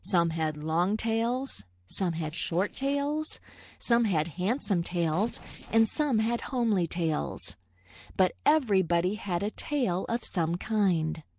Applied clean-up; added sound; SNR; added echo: neural separator model SepFormer DNS4.